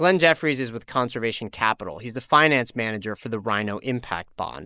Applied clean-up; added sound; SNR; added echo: neural mask model Resemble Enhance denoiser.